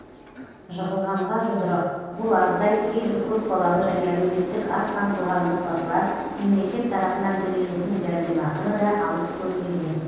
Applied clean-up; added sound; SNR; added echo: none; Boat, Water vehicle; 11 dB; reverberation time 1.2 s.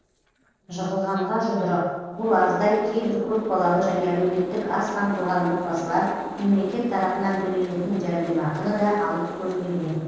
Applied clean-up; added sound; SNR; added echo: neural separator model SepFormer DNS4.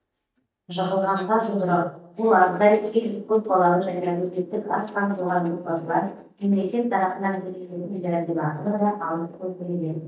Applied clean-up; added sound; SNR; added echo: neural mask model DeepFilterNet 3.